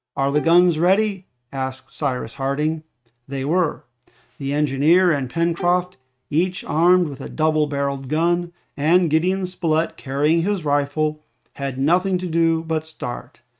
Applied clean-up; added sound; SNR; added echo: neural mask model RNNoise.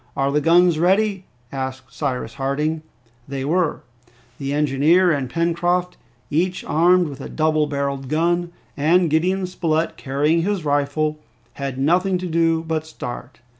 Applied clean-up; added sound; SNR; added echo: none; none; none; none.